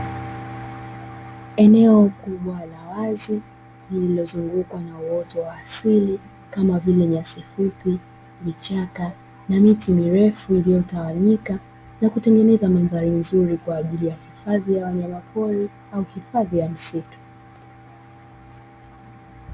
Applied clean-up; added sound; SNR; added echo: none; none; none; none.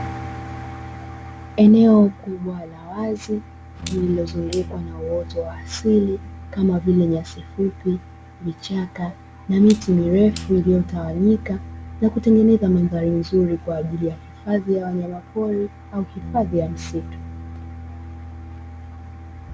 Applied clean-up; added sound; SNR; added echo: none; Bass guitar + Clock; 15 dB; none.